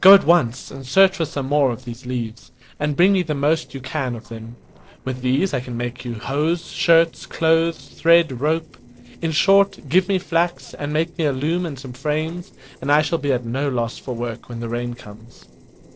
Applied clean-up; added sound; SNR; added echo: neural separator model SepFormer DNS4.